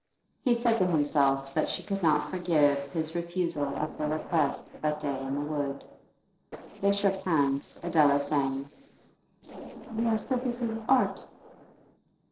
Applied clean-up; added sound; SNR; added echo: neural separator model SepFormer DNS4.